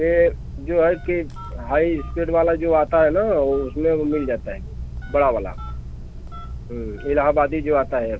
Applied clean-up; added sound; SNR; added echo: none; Telephone; 11 dB; none.